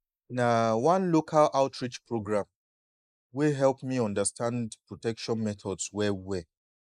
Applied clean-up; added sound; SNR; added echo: neural mask model Resemble Enhance denoiser.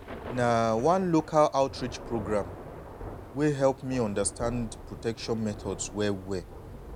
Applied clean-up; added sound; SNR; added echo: none; Thunder / Rain; 13 dB; none.